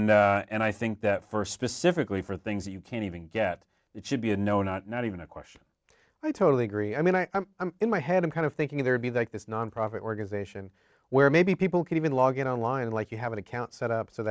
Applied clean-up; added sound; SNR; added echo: none; none; none; none.